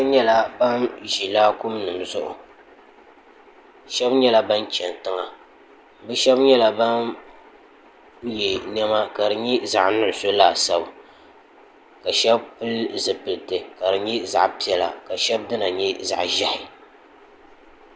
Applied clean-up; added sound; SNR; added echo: none; none; none; none.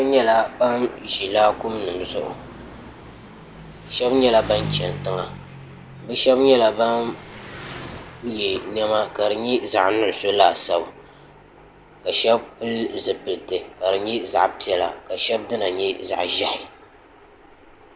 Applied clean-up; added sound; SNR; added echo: none; Engine; 17 dB; none.